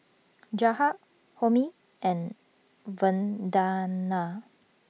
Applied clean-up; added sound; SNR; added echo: none; none; none; none.